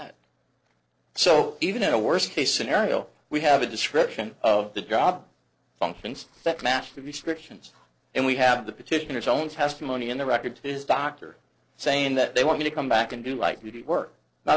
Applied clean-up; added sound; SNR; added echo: neural separator model SepFormer DNS4.